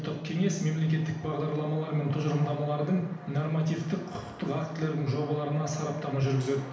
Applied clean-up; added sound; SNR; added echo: none; none; none; reverberation time 0.8 s.